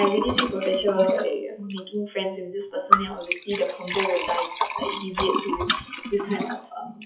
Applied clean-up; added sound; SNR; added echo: classical method WPE with log-MMSE.